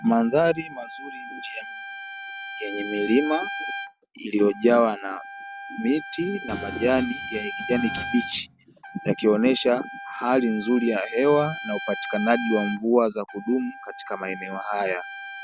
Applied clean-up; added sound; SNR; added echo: none; Guitar + Trumpet; 11 dB; none.